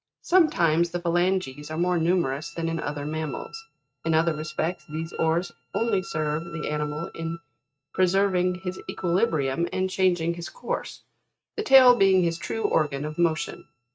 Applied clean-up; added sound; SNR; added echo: neural mask model RNNoise.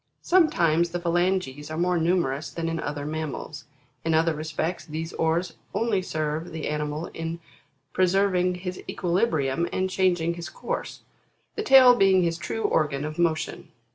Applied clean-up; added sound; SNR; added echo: none; none; none; none.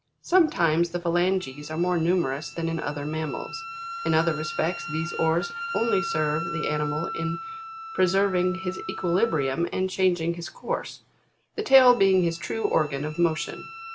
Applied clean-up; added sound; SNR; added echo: none; Wind instrument, woodwind instrument; 12 dB; none.